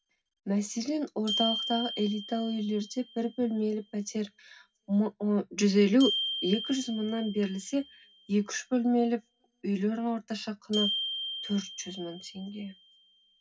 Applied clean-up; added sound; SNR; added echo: none; Glockenspiel; 9 dB; reverberation time 0.4 s.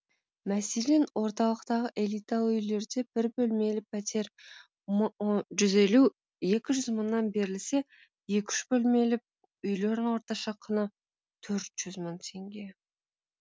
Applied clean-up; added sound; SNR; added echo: none; none; none; none.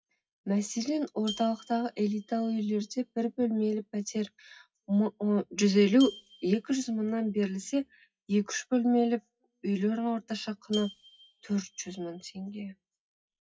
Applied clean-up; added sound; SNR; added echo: classical method WPE with log-MMSE.